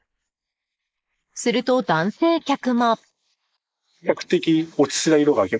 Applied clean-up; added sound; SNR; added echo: neural mask model Resemble Enhance denoiser.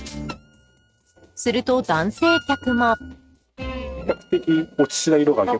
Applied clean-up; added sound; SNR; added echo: neural mask model RNNoise.